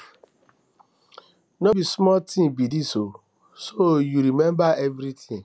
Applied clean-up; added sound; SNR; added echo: none; none; none; none.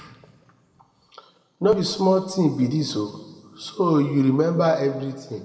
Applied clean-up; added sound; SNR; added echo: none; none; none; reverberation time 1.5 s.